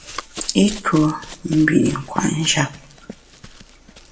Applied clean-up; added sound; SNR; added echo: none; Run; 16 dB; reverberation time 0.4 s.